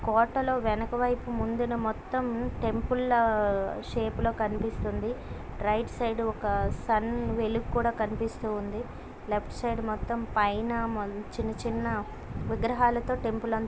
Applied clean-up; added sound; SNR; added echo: none; none; none; none.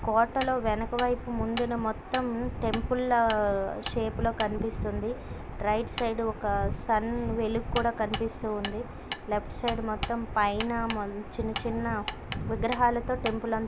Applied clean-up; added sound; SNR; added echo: none; Hammer; 12 dB; none.